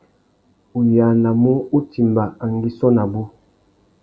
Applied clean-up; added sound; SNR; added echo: none; none; none; none.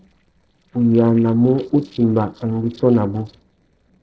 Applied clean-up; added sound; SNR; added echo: neural separator model SepFormer DNS4.